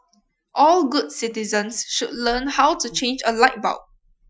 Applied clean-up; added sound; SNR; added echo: classical method Wiener filter.